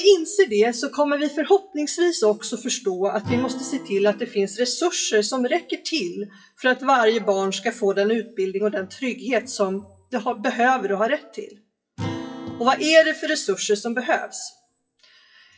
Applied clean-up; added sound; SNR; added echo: classical method WPE with log-MMSE.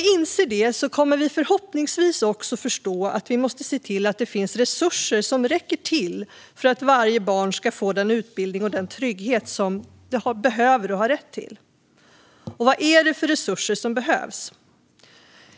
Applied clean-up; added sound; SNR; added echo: none; none; none; none.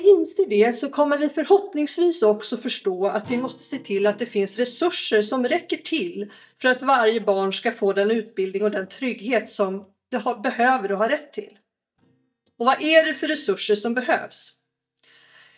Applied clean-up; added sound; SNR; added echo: neural mask model DeepFilterNet 3.